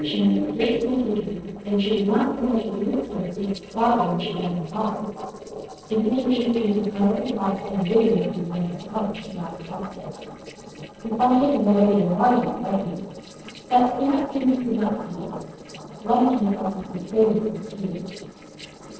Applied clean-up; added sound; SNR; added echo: neural separator model SepFormer DNS4.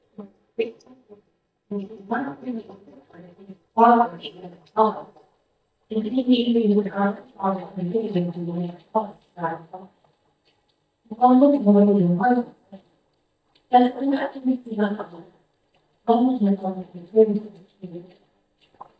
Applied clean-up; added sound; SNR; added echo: neural mask model DeepFilterNet 3.